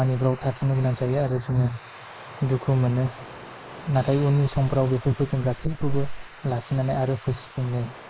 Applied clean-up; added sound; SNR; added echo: neural mask model Resemble Enhance denoiser.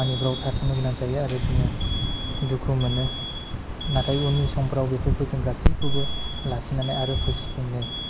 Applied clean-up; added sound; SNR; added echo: none; Alarm; 13 dB; none.